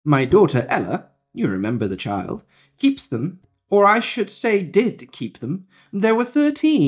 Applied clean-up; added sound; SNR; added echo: neural mask model DeepFilterNet 3.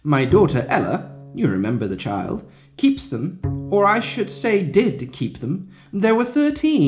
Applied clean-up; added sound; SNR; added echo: none; Bowed string instrument; 14 dB; reverberation time 0.4 s.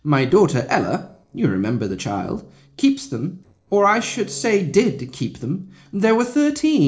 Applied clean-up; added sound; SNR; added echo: neural separator model SepFormer DNS4.